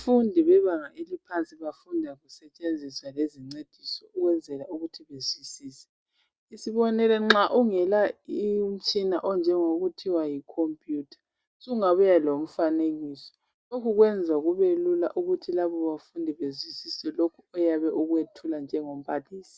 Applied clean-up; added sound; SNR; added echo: none; none; none; none.